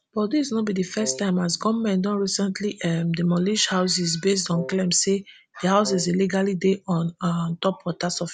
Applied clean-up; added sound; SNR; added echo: none; Wind instrument, woodwind instrument; 14 dB; none.